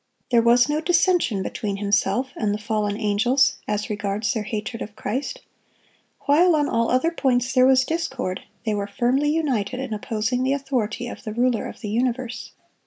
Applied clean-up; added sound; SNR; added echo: none; none; none; none.